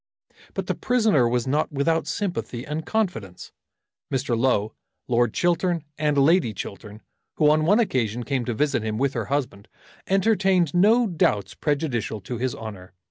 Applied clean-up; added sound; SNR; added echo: none; none; none; none.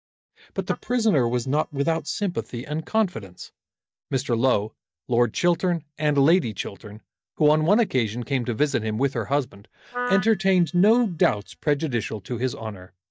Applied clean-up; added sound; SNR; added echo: neural mask model DeepFilterNet 3.